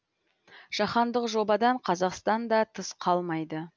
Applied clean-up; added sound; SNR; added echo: none; none; none; none.